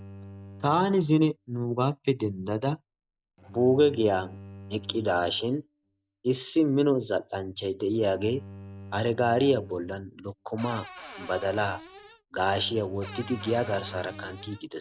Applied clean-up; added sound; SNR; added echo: none; Bowed string instrument + Cupboard open or close / Door; 17 dB; none.